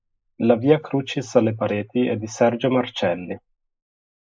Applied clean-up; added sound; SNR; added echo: neural mask model Resemble Enhance denoiser.